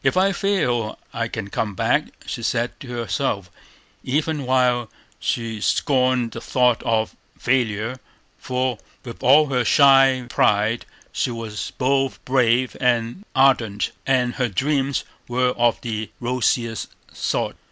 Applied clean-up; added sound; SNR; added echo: none; none; none; none.